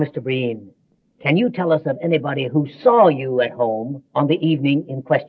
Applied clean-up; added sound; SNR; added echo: none; none; none; none.